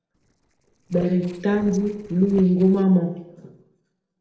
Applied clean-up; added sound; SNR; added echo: neural separator model SepFormer DNS4.